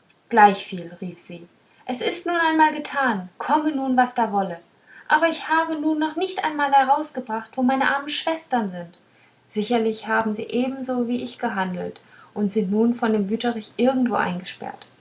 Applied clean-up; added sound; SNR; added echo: none; none; none; none.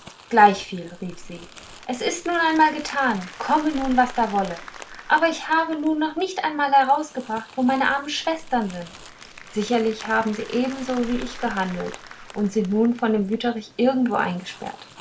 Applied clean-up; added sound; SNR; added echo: none; Applause + Crumpling, crinkling; 18 dB; none.